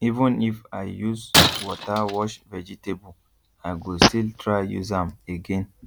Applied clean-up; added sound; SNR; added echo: none; Shatter + Fart; -3 dB; none.